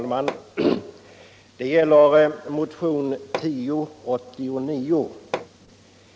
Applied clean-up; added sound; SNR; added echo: none; Hammer; 13 dB; none.